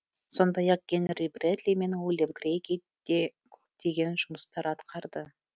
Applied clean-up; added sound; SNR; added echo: none; none; none; none.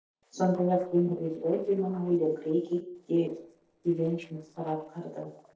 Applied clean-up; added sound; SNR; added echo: neural separator model SepFormer DNS4.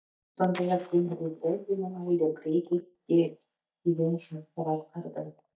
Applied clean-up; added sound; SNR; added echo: neural mask model DeepFilterNet 3.